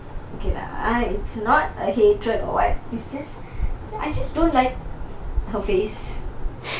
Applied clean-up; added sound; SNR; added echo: none; none; none; none.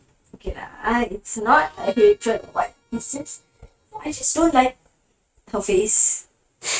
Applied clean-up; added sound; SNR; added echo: neural mask model RNNoise.